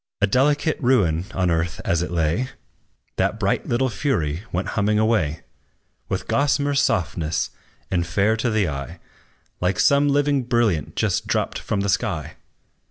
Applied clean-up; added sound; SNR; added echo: none; none; none; none.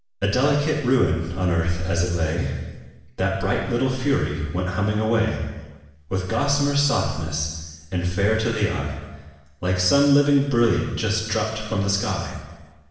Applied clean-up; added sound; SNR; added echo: none; none; none; reverberation time 1.1 s.